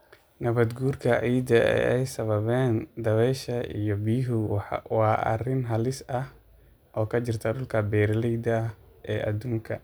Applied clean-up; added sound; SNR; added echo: none; none; none; none.